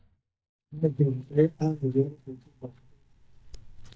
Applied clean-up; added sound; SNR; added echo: neural mask model DeepFilterNet 3.